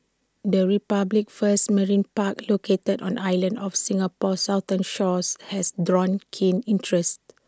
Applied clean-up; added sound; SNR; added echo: none; none; none; none.